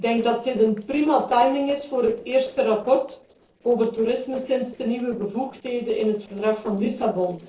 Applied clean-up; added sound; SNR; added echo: neural separator model SepFormer DNS4.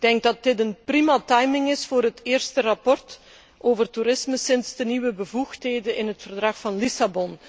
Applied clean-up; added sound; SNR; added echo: none; none; none; none.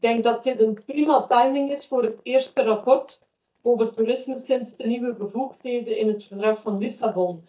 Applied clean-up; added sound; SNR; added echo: neural mask model DeepFilterNet 3.